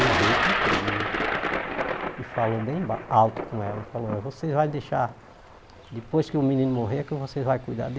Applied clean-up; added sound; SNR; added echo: none; Thunder; 3 dB; none.